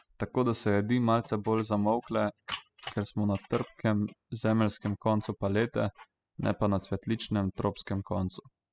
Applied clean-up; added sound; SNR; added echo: classical method spectral subtraction.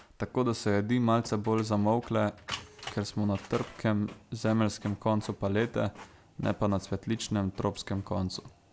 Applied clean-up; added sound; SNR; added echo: none; Printer; 19 dB; none.